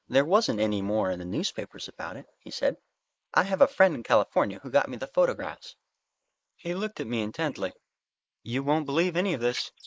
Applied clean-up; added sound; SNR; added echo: neural mask model Resemble Enhance denoiser.